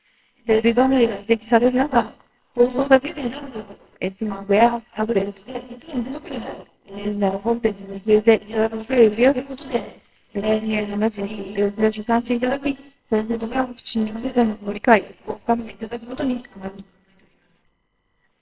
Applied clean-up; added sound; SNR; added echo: neural separator model SepFormer WHAMR!.